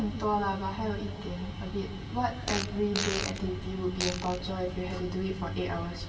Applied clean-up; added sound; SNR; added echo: none; Fart; 6 dB; reverberation time 1.4 s.